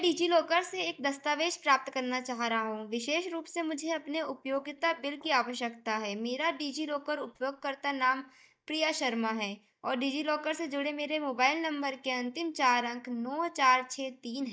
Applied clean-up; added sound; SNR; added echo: neural mask model DeepFilterNet 3.